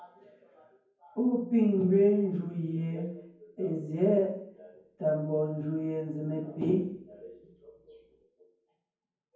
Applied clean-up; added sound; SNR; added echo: none; none; none; reverberation time 0.9 s.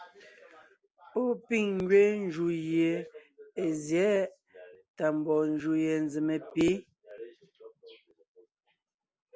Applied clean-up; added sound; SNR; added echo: none; none; none; none.